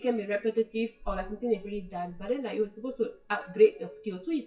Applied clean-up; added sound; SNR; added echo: classical method WPE with log-MMSE.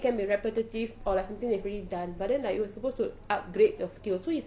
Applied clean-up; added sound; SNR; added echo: none; none; none; none.